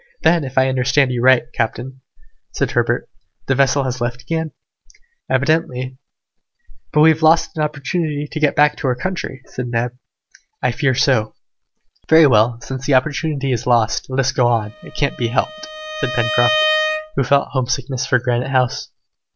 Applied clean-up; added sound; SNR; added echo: none; Bowed string instrument; 5 dB; none.